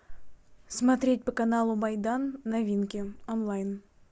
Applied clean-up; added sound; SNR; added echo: none; none; none; none.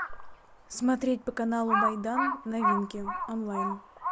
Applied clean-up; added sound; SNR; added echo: none; Crow; 1 dB; none.